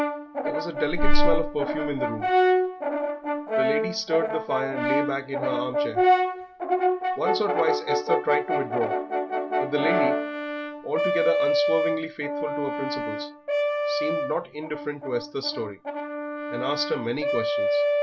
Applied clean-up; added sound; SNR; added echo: none; Brass instrument; -1 dB; none.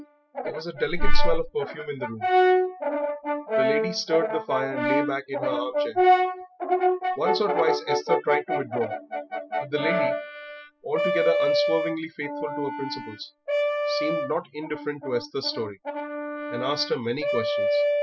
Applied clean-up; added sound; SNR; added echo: classical method spectral subtraction.